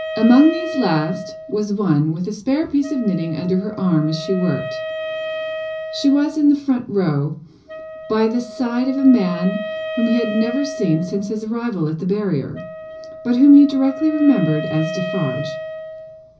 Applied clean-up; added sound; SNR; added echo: none; Wind instrument, woodwind instrument; 11 dB; reverberation time 0.5 s.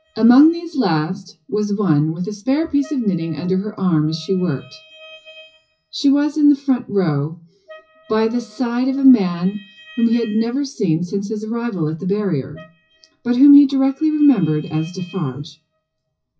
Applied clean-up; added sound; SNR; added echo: classical method WPE with log-MMSE.